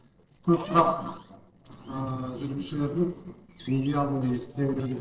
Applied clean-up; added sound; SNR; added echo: neural separator model SepFormer DNS4.